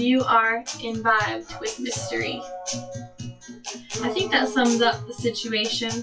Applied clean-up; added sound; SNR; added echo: classical method WPE with log-MMSE.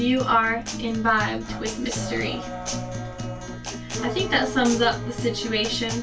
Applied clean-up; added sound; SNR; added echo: none; Acoustic guitar; 6 dB; reverberation time 0.1 s.